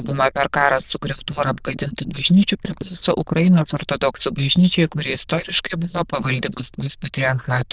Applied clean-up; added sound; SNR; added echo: neural diffusion model UNIVERSE++.